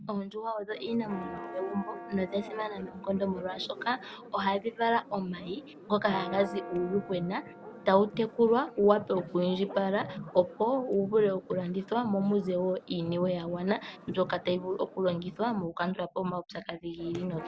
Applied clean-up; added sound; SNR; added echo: none; Church bell; 16 dB; none.